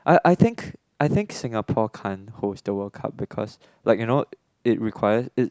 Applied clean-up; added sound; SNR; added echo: none; none; none; none.